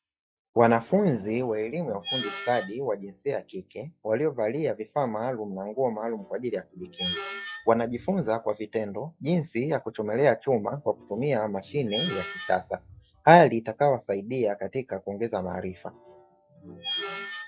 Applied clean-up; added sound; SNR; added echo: classical method log-MMSE.